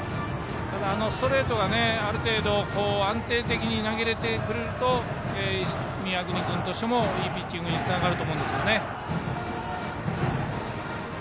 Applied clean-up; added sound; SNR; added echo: none; none; none; none.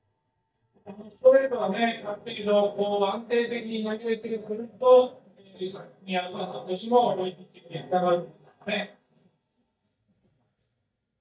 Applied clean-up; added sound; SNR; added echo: neural mask model DeepFilterNet 3.